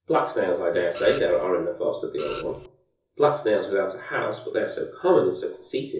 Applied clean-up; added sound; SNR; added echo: none; Printer; 15 dB; reverberation time 0.7 s.